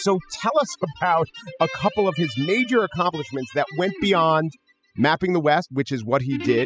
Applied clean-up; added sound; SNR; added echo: classical method spectral subtraction.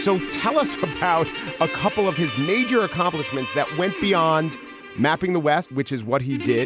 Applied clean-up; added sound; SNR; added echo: none; Guitar; 10 dB; none.